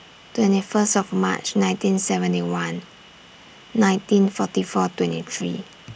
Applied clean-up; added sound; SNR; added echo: none; none; none; none.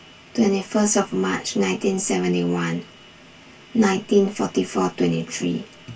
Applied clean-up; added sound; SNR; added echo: none; none; none; reverberation time 0.1 s.